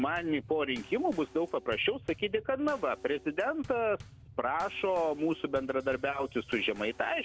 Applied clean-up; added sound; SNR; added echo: none; Bass drum / Snare drum / Drum kit; 20 dB; none.